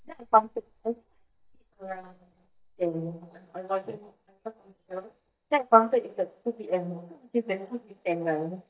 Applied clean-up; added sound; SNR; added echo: neural mask model DeepFilterNet 3.